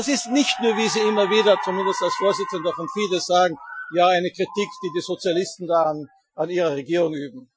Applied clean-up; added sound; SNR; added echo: classical method Wiener filter.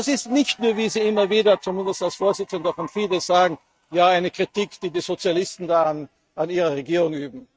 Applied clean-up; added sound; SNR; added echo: neural mask model RNNoise.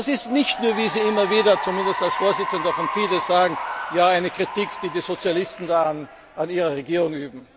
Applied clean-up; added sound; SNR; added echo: none; Applause / Cheering; 7 dB; none.